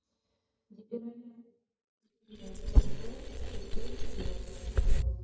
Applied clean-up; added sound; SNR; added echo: neural mask model DeepFilterNet 3.